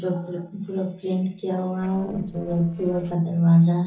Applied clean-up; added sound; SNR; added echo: neural separator model SepFormer DNS4.